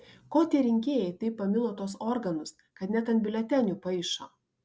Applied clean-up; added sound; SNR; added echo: none; none; none; none.